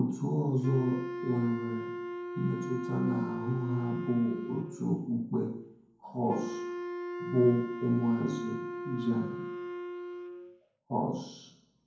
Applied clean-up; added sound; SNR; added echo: none; Wind instrument, woodwind instrument; 8 dB; reverberation time 0.9 s.